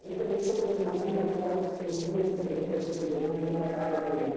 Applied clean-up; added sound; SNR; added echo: neural separator model SepFormer DNS4.